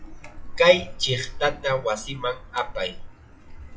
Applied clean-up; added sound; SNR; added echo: classical method WPE with log-MMSE.